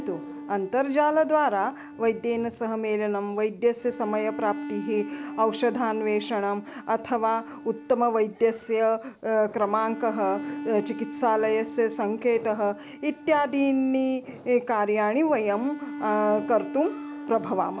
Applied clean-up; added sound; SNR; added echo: none; Bowed string instrument; 14 dB; none.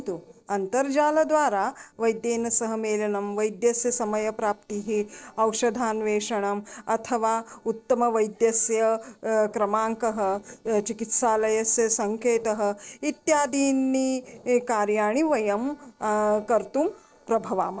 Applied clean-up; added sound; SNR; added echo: neural separator model SepFormer DNS4.